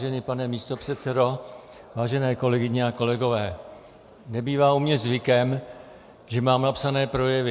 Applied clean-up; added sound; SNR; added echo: none; none; none; none.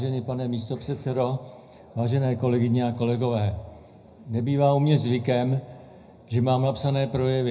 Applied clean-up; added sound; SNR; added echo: none; none; none; reverberation time 0.4 s.